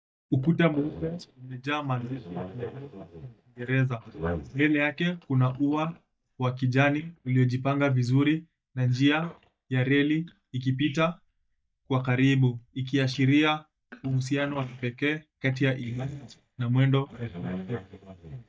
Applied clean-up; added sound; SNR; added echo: neural mask model DeepFilterNet 3.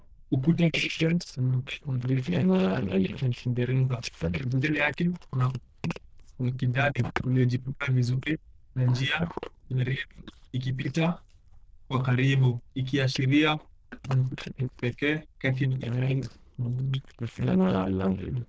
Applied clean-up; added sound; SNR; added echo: neural diffusion model UNIVERSE++.